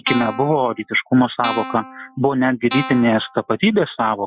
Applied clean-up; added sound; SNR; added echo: classical method Wiener filter.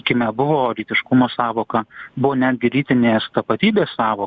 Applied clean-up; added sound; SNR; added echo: none; none; none; none.